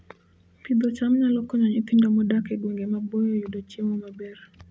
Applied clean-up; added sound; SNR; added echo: none; none; none; none.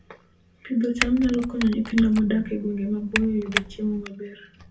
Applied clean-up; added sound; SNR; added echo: none; Typing; 7 dB; reverberation time 0.3 s.